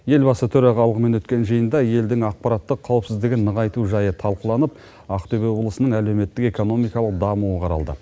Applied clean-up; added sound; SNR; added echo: none; none; none; none.